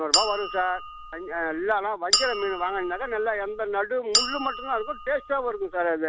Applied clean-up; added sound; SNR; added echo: none; Chink, clink; 3 dB; none.